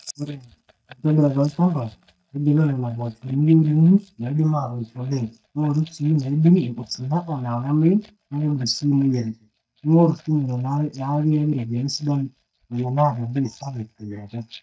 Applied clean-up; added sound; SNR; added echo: neural mask model DeepFilterNet 3.